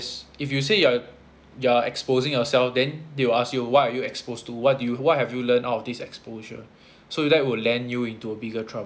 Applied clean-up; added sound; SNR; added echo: none; none; none; none.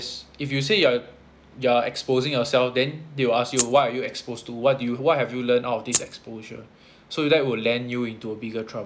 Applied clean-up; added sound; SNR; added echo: none; Rattle (instrument); 2 dB; none.